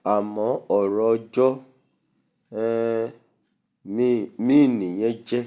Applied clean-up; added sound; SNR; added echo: none; none; none; none.